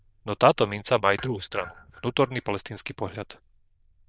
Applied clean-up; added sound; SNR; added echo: neural diffusion model UNIVERSE++.